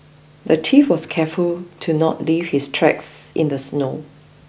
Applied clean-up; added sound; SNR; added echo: none; none; none; none.